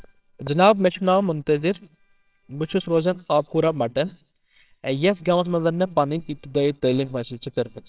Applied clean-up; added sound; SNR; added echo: neural separator model SepFormer WHAMR!.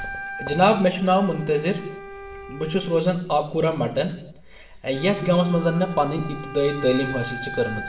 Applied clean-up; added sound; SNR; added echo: none; Wind instrument, woodwind instrument; 13 dB; reverberation time 0.7 s.